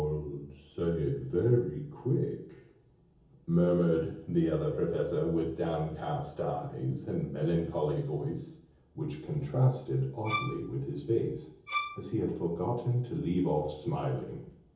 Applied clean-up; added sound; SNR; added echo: none; Bowed string instrument; 6 dB; reverberation time 0.7 s.